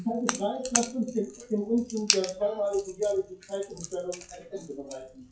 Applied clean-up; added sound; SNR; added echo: classical method WPE with log-MMSE.